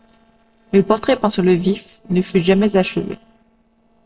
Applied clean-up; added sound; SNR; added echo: neural separator model SepFormer DNS4.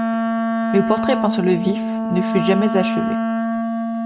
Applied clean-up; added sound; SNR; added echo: none; Wind instrument, woodwind instrument; -1 dB; none.